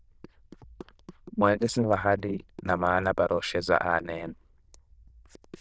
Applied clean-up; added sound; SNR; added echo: neural diffusion model UNIVERSE++.